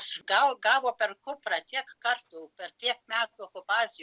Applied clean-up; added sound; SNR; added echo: none; none; none; none.